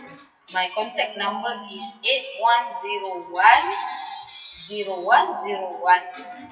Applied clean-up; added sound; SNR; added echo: classical method WPE with log-MMSE.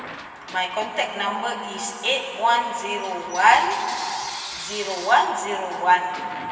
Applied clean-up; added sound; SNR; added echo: none; Coin (dropping) / Bell; 15 dB; reverberation time 2.6 s.